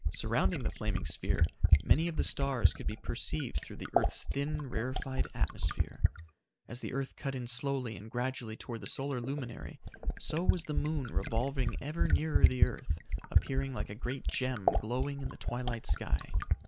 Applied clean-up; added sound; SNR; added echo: none; Fill (with liquid); -5 dB; none.